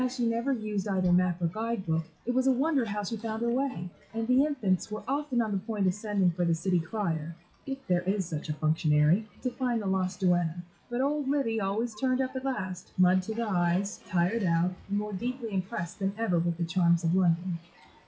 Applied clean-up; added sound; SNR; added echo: classical method WPE with log-MMSE.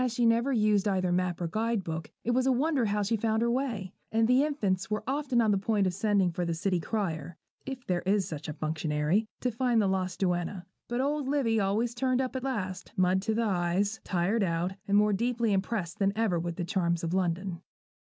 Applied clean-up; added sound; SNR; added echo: none; none; none; none.